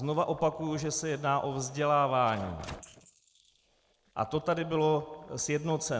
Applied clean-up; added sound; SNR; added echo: neural mask model Resemble Enhance denoiser.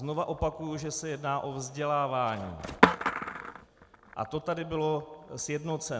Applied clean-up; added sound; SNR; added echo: none; Skateboard; 1 dB; none.